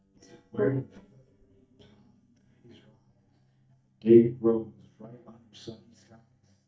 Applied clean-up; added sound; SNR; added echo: neural mask model DeepFilterNet 3.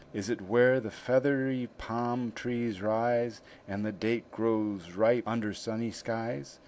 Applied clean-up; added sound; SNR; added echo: none; none; none; none.